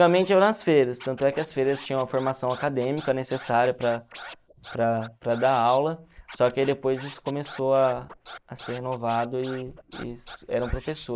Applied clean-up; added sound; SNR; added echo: neural mask model Resemble Enhance denoiser.